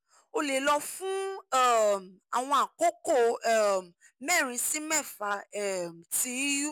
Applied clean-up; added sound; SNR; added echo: none; none; none; none.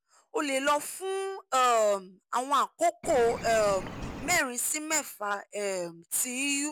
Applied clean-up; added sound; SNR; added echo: none; Bird; 10 dB; none.